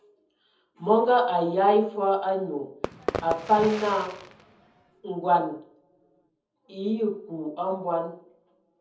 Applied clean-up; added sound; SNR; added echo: none; Fireworks; 9 dB; reverberation time 0.7 s.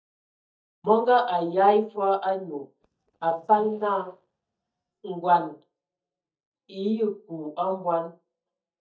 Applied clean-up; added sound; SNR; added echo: neural mask model DeepFilterNet 3.